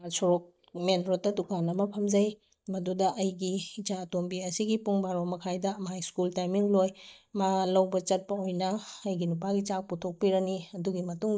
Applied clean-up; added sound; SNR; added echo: neural mask model DeepFilterNet 3.